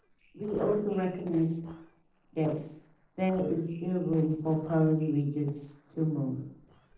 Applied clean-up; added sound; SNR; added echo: neural separator model SepFormer DNS4.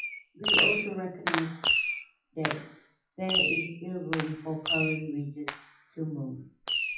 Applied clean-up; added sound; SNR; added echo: classical method WPE with log-MMSE.